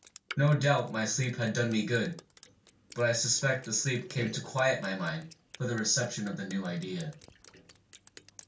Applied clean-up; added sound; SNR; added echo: none; Drip; 20 dB; reverberation time 0.3 s.